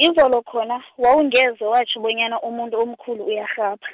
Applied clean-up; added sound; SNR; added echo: none; none; none; none.